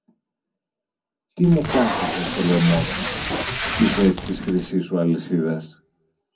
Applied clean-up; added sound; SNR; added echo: none; Packing tape, duct tape; 3 dB; reverberation time 0.4 s.